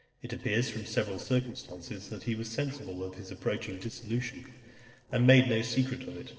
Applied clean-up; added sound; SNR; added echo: neural separator model SepFormer DNS4.